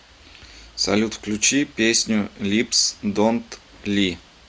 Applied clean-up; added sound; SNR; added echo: none; none; none; none.